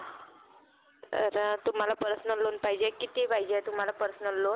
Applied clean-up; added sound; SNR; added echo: none; none; none; none.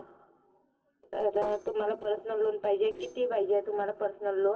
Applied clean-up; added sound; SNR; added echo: neural separator model SepFormer DNS4.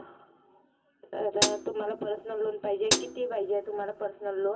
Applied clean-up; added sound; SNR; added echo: none; Hi-hat; 0 dB; reverberation time 0.3 s.